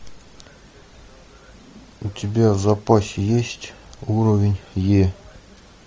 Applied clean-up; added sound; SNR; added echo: none; none; none; none.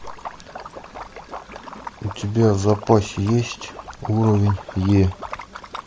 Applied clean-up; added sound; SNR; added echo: none; Liquid; 15 dB; none.